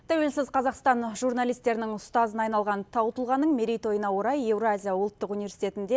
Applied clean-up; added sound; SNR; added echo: none; none; none; none.